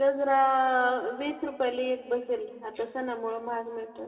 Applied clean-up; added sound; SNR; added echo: none; none; none; reverberation time 2.2 s.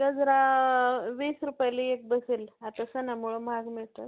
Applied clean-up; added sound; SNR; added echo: none; none; none; none.